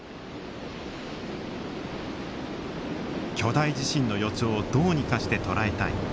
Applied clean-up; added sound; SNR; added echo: none; none; none; none.